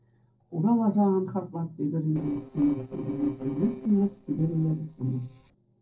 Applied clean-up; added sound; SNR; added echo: neural separator model SepFormer DNS4.